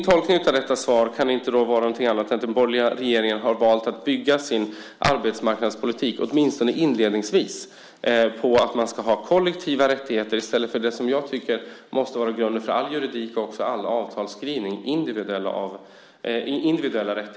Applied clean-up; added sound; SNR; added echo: none; none; none; none.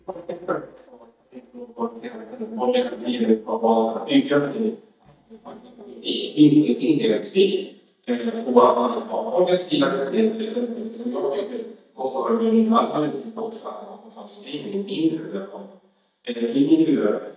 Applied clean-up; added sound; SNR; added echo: neural mask model DeepFilterNet 3.